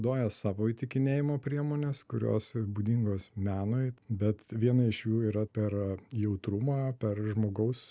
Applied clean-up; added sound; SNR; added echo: none; none; none; none.